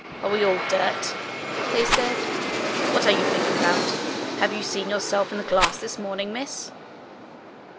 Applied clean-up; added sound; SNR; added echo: none; Rattle + Aircraft; 0 dB; none.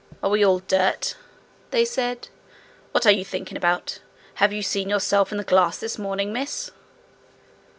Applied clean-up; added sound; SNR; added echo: none; none; none; none.